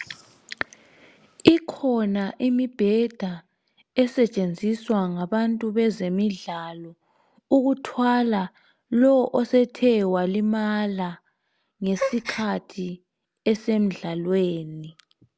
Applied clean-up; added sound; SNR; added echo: none; Gasp; 11 dB; none.